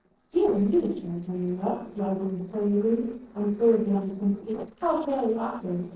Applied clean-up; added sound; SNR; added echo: neural separator model SepFormer DNS4.